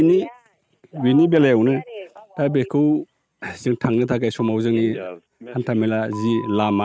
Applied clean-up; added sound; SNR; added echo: neural mask model RNNoise.